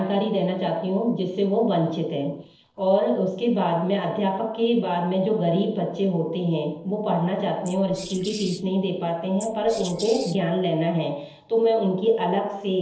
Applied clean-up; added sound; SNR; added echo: neural separator model SepFormer DNS4.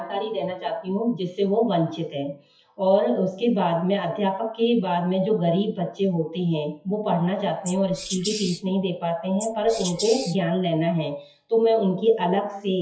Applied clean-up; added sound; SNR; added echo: classical method WPE with log-MMSE.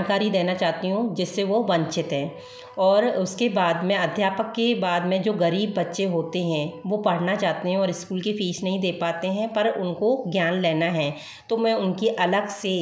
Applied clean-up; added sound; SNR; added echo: none; none; none; none.